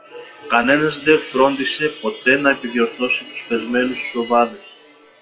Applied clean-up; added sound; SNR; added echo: classical method WPE with log-MMSE.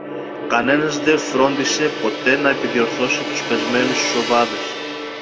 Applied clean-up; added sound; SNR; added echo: none; Gong; 4 dB; reverberation time 1.1 s.